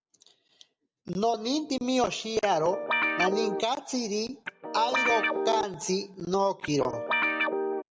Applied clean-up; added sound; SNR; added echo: none; Guitar; -1 dB; none.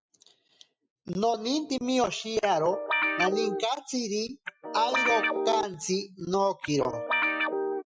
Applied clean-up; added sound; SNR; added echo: classical method Wiener filter.